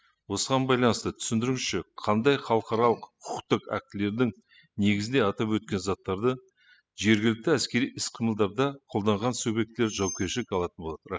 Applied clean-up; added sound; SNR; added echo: classical method spectral subtraction.